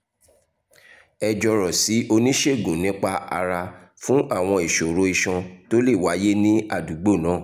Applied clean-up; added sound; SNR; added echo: none; none; none; none.